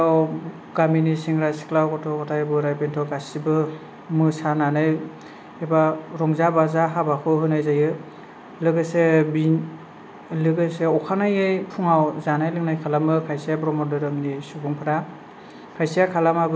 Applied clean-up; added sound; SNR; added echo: none; none; none; none.